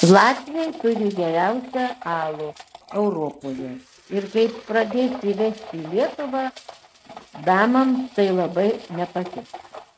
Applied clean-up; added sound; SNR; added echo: neural mask model RNNoise.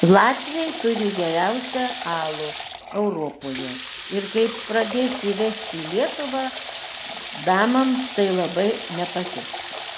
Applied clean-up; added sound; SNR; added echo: none; Water tap, faucet / Water; 4 dB; none.